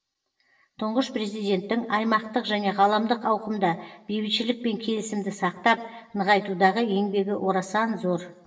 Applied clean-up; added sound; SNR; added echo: none; none; none; reverberation time 0.8 s.